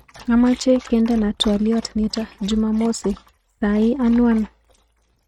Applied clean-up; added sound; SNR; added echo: neural mask model RNNoise.